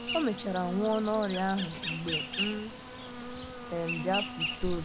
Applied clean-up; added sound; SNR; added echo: none; Insect; 4 dB; none.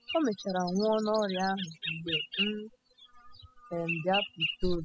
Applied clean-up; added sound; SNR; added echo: classical method spectral subtraction.